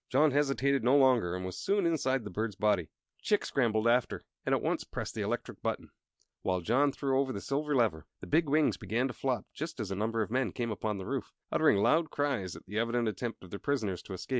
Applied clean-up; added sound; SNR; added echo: none; none; none; none.